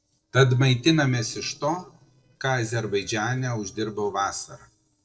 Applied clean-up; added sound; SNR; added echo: neural separator model SepFormer DNS4.